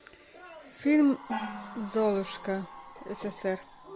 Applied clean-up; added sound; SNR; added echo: none; Gong; 12 dB; none.